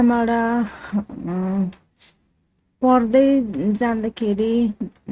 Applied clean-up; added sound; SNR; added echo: neural mask model RNNoise.